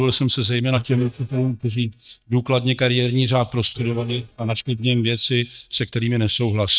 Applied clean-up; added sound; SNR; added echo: neural mask model DeepFilterNet 3.